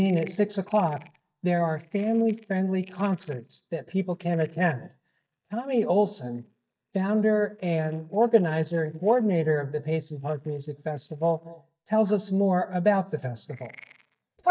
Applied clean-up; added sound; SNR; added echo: neural mask model DeepFilterNet 3.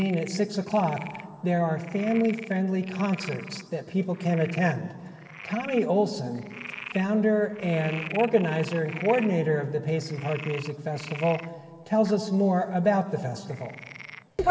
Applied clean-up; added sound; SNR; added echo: none; Frog; 16 dB; reverberation time 2.0 s.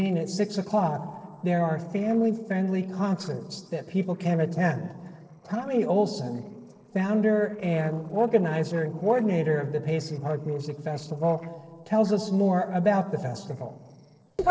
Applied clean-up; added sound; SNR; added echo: neural separator model SepFormer DNS4.